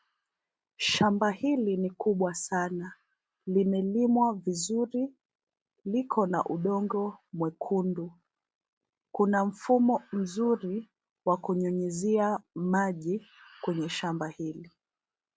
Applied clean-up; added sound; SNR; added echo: none; none; none; none.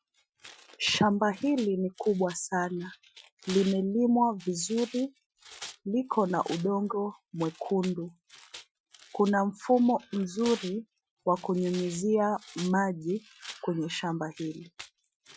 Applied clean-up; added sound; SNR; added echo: classical method Wiener filter.